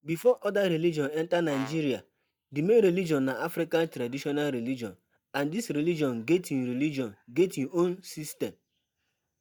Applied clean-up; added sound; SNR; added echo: neural mask model DeepFilterNet 3.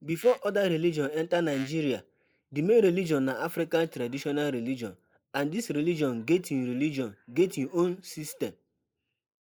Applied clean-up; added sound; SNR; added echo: neural mask model Resemble Enhance denoiser.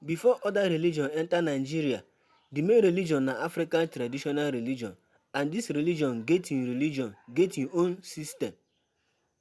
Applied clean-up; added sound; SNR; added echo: none; none; none; none.